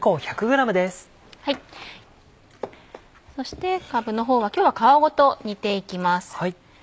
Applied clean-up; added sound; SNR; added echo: none; none; none; none.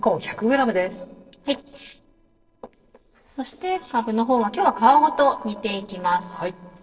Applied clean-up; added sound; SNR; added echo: neural separator model SepFormer DNS4.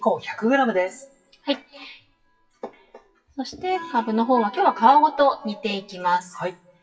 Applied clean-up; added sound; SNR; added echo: classical method WPE with log-MMSE.